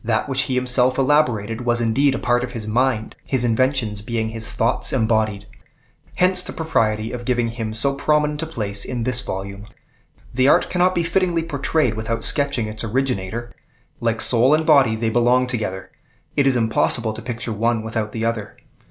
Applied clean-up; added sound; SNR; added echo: none; none; none; none.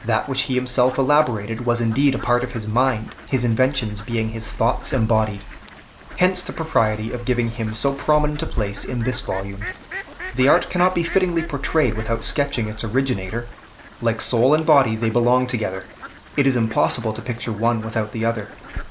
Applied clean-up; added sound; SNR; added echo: none; Fowl; 14 dB; none.